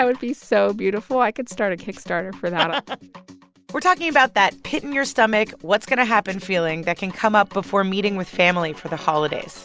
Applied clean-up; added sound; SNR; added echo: none; none; none; none.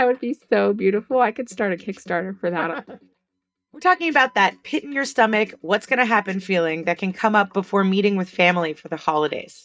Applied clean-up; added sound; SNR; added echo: neural mask model DeepFilterNet 3.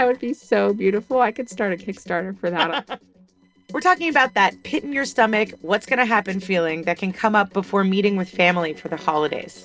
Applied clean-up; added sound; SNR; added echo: neural separator model SepFormer DNS4.